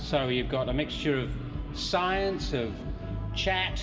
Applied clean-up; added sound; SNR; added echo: none; none; none; reverberation time 2.0 s.